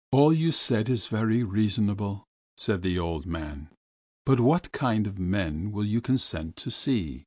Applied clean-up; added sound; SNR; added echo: none; none; none; none.